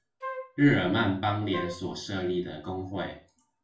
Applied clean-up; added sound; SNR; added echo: none; Wind instrument, woodwind instrument; 12 dB; reverberation time 0.4 s.